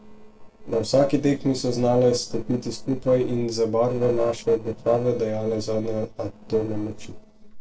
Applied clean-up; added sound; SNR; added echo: neural separator model SepFormer DNS4.